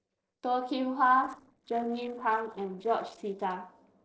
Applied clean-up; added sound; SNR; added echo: neural separator model SepFormer DNS4.